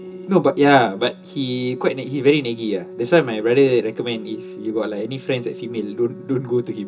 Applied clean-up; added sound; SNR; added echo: none; Organ; 17 dB; reverberation time 0.2 s.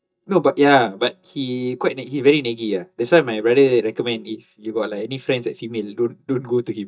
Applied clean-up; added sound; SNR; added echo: neural mask model DeepFilterNet 3.